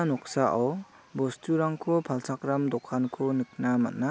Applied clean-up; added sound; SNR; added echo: none; none; none; none.